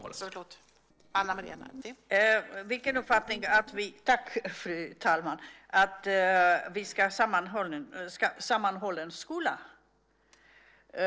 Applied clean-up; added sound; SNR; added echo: neural separator model SepFormer DNS4.